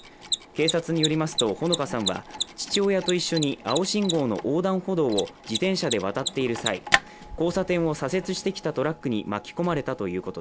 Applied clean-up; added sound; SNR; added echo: none; Mechanisms; 7 dB; none.